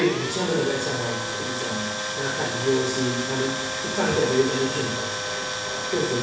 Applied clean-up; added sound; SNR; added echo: none; Tools; 2 dB; reverberation time 1.1 s.